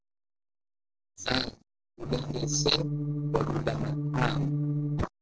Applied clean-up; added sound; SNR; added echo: neural separator model SepFormer DNS4.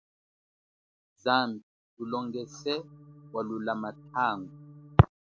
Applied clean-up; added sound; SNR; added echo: none; Organ; 20 dB; none.